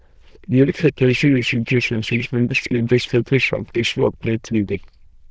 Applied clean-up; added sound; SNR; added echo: neural diffusion model UNIVERSE++.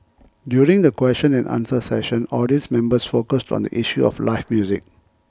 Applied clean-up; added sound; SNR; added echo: none; none; none; none.